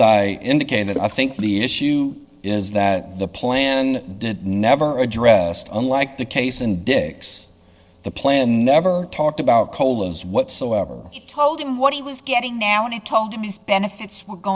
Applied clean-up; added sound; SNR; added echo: neural separator model SepFormer DNS4.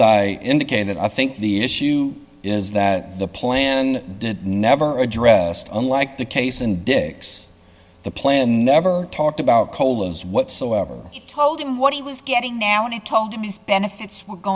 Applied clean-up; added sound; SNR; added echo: none; none; none; none.